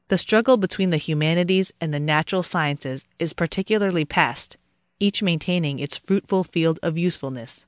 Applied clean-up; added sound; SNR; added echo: none; none; none; none.